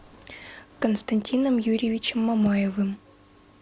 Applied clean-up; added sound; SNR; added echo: none; none; none; none.